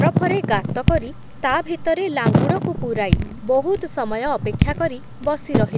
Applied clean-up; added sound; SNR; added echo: none; Raindrop / Drip + Wind / Fire; 0 dB; none.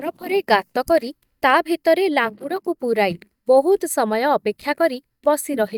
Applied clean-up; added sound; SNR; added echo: neural mask model DeepFilterNet 3.